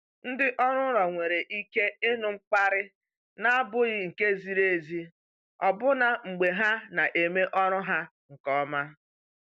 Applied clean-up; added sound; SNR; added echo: none; none; none; none.